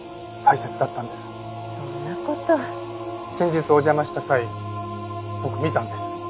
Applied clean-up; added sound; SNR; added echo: none; none; none; none.